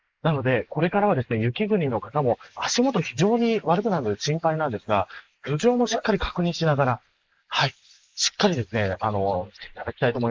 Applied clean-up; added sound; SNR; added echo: neural mask model Resemble Enhance denoiser.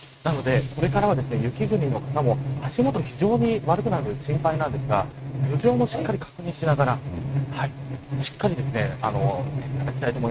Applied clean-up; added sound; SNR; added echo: neural mask model RNNoise.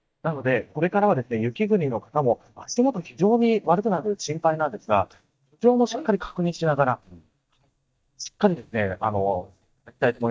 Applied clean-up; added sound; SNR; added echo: neural mask model DeepFilterNet 3.